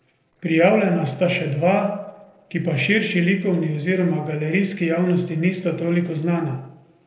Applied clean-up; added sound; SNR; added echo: neural separator model SepFormer DNS4.